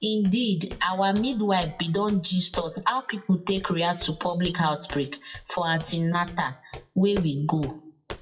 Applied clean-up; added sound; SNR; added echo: classical method WPE with log-MMSE.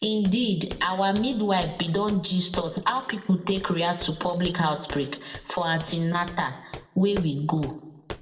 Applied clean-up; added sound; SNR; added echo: none; Walk, footsteps; 17 dB; reverberation time 0.7 s.